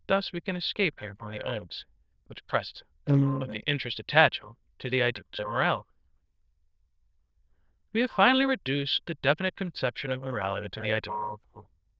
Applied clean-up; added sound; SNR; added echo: neural diffusion model UNIVERSE++.